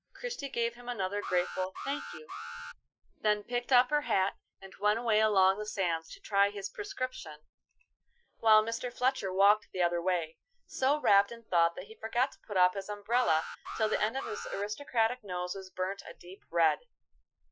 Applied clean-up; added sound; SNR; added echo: classical method Wiener filter.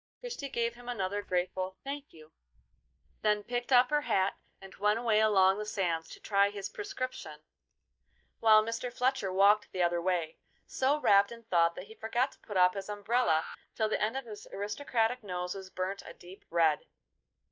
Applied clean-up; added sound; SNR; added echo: neural mask model DeepFilterNet 3.